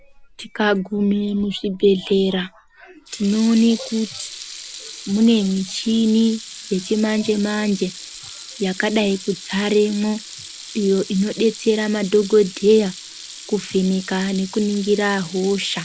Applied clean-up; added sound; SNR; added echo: none; Sink (filling or washing) / Water tap, faucet; 16 dB; none.